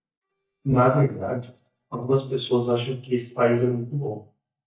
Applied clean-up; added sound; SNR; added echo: neural mask model DeepFilterNet 3.